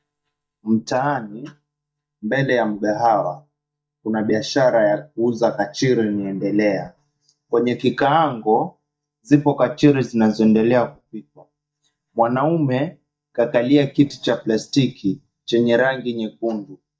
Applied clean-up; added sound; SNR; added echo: neural mask model DeepFilterNet 3.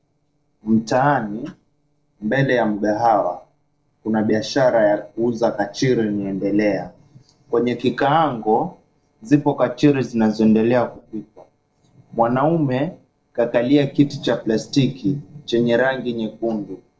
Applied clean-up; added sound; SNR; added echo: neural separator model SepFormer DNS4.